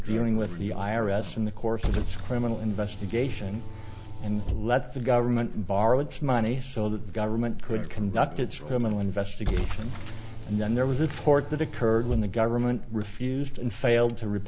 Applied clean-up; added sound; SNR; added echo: none; Car; 4 dB; none.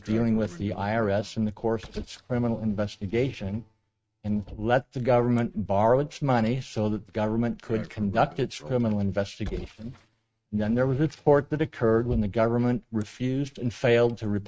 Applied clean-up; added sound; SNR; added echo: neural mask model RNNoise.